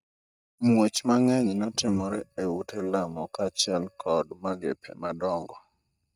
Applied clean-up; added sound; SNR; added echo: neural mask model DeepFilterNet 3.